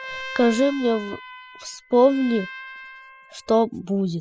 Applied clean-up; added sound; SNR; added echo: classical method spectral subtraction.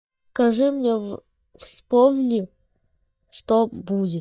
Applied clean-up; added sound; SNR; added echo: neural mask model DeepFilterNet 3.